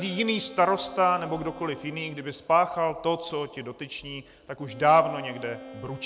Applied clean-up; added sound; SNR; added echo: none; Wind instrument, woodwind instrument; 18 dB; none.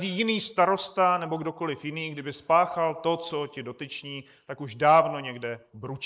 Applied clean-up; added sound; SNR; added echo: neural mask model Resemble Enhance denoiser.